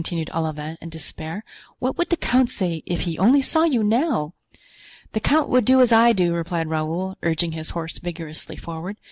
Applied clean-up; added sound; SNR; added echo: none; none; none; none.